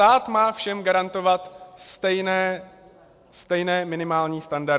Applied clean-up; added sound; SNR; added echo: none; none; none; none.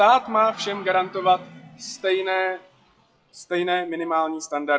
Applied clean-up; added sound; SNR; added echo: classical method WPE with log-MMSE.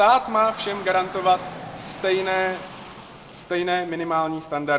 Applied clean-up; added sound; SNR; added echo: none; Rain / Dog; 16 dB; reverberation time 0.7 s.